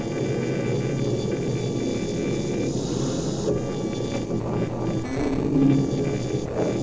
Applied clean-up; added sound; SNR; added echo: neural separator model SepFormer DNS4.